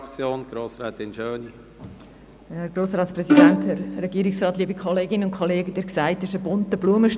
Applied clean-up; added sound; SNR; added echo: none; Bowed string instrument; -5 dB; none.